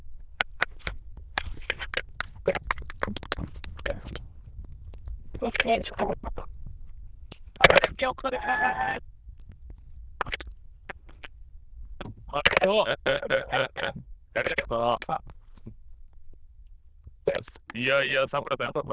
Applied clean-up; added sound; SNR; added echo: neural diffusion model UNIVERSE++.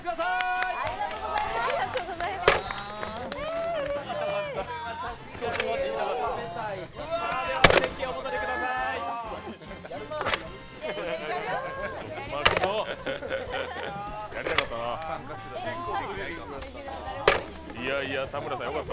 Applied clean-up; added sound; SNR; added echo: none; Telephone; 2 dB; none.